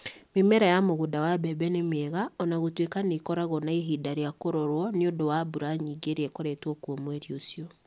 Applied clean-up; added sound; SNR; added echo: none; none; none; none.